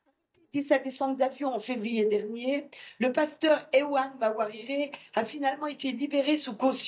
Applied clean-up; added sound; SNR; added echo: neural mask model DeepFilterNet 3.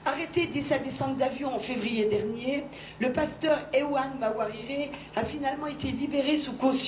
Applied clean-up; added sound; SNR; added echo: none; Cricket; 19 dB; reverberation time 0.5 s.